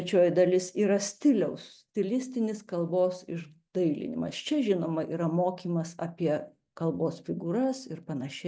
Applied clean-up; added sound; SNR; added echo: none; none; none; none.